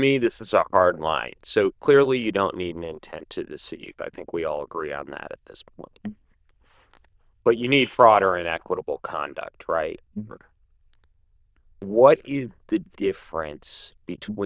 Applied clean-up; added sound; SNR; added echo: neural diffusion model UNIVERSE++.